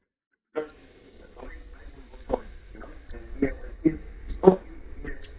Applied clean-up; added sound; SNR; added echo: neural mask model DeepFilterNet 3.